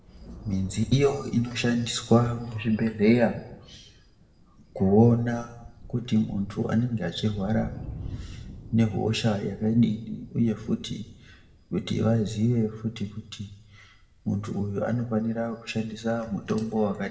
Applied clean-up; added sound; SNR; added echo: none; Thunder; 19 dB; reverberation time 0.7 s.